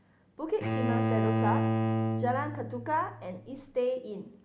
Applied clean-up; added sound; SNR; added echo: none; Bowed string instrument; -4 dB; none.